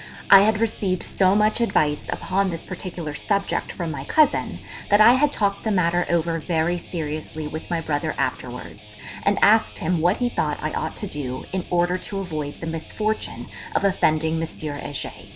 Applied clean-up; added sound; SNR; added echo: none; Guitar; 18 dB; none.